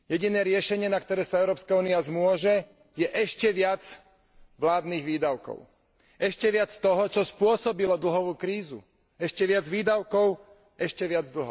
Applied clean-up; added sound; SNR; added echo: neural separator model SepFormer DNS4.